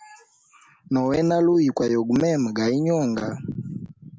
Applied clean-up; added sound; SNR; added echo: none; none; none; none.